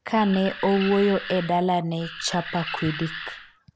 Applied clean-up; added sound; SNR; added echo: none; Animal; 11 dB; none.